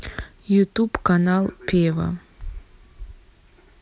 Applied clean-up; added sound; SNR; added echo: none; none; none; none.